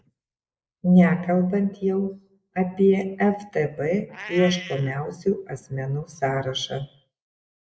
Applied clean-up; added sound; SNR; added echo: neural mask model Resemble Enhance denoiser.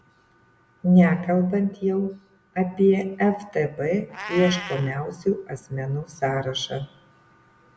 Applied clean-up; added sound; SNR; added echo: none; Meow; 19 dB; none.